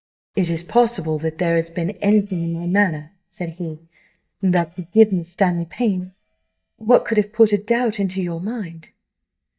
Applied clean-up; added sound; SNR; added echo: neural mask model DeepFilterNet 3.